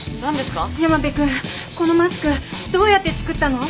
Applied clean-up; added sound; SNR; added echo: none; none; none; none.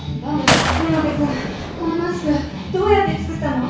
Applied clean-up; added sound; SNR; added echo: none; Gunshot, gunfire; 4 dB; reverberation time 0.6 s.